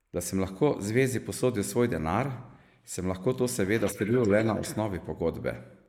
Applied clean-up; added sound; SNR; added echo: neural mask model Resemble Enhance denoiser.